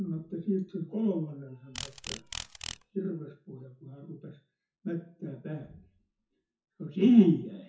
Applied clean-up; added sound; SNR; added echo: classical method WPE with log-MMSE.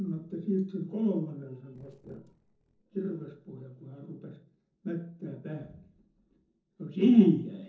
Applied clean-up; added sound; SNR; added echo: neural separator model SepFormer DNS4.